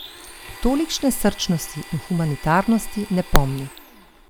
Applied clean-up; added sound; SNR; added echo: none; Domestic sounds, home sounds; 19 dB; none.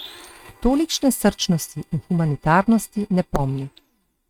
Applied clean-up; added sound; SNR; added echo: neural mask model RNNoise.